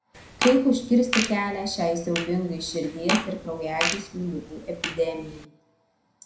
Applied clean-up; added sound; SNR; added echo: none; Fart; 6 dB; reverberation time 0.4 s.